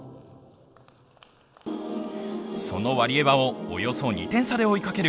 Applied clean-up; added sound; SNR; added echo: none; none; none; none.